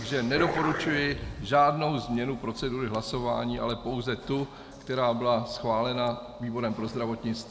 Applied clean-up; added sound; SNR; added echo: none; Dog; 4 dB; none.